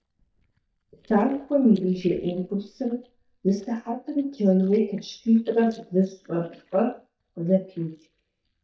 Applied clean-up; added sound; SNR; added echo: neural mask model DeepFilterNet 3.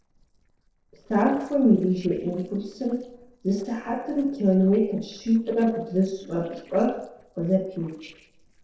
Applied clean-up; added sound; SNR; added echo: neural separator model SepFormer DNS4.